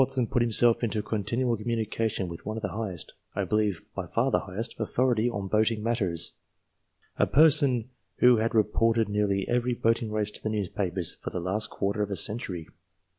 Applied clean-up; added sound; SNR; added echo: none; none; none; none.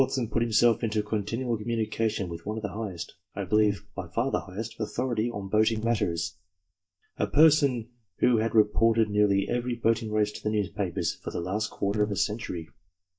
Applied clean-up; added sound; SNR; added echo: neural mask model DeepFilterNet 3.